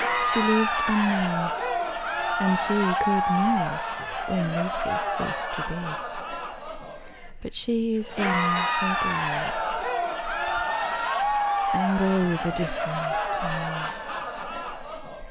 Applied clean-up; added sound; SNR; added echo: none; Crowd; -2 dB; none.